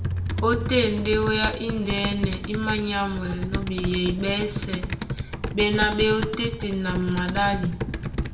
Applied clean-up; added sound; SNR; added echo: none; Computer keyboard; 4 dB; reverberation time 0.6 s.